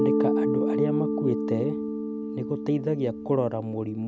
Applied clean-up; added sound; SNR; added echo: none; Mallet percussion; -1 dB; none.